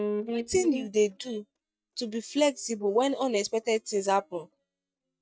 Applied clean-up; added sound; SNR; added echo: neural mask model DeepFilterNet 3.